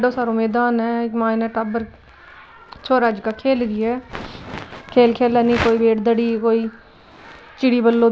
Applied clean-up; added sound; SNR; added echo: none; none; none; none.